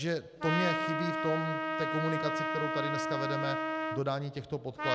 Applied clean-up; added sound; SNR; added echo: none; Trumpet; -1 dB; none.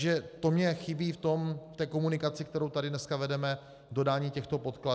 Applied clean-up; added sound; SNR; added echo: none; none; none; none.